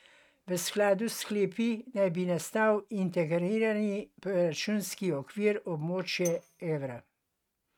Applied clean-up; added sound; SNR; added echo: neural mask model RNNoise.